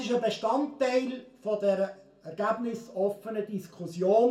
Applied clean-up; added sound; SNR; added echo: none; none; none; reverberation time 0.3 s.